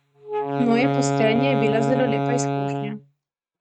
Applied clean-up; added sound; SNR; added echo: neural mask model RNNoise.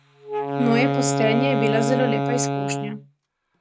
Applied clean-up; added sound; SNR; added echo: none; Wind instrument, woodwind instrument; -1 dB; none.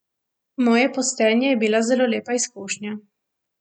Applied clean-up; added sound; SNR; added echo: none; none; none; none.